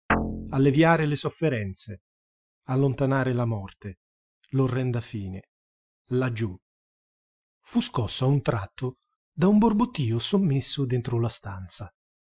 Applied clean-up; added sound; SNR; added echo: classical method Wiener filter.